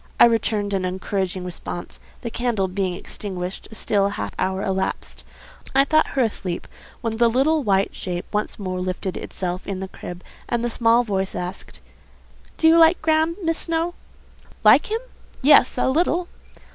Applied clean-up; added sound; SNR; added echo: none; none; none; none.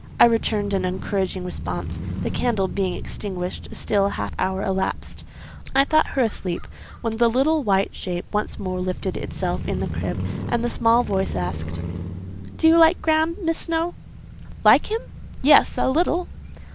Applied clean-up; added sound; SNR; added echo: none; Motorcycle / Crow; 9 dB; none.